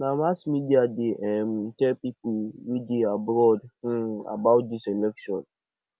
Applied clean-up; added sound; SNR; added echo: none; none; none; none.